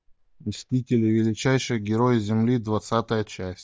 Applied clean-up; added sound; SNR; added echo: neural mask model DeepFilterNet 3.